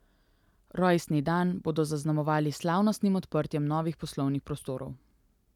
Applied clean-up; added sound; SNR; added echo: none; none; none; none.